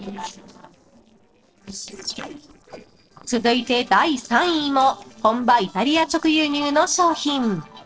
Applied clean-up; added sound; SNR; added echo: neural separator model SepFormer DNS4.